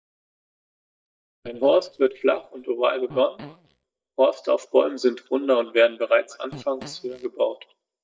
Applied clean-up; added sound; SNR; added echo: neural mask model DeepFilterNet 3.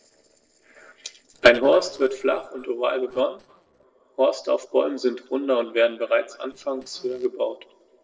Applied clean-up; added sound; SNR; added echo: neural separator model SepFormer DNS4.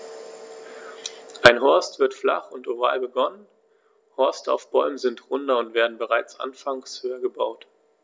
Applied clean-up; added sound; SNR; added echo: none; none; none; none.